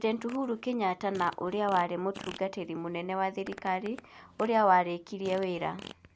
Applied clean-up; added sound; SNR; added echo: none; Fart; 20 dB; none.